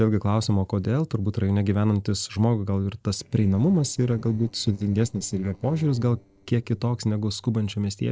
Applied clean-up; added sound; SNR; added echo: neural separator model SepFormer DNS4.